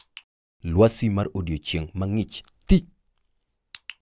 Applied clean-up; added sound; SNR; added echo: none; none; none; none.